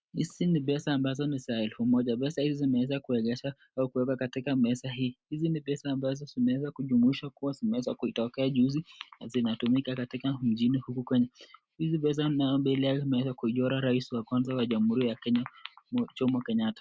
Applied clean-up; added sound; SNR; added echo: none; none; none; none.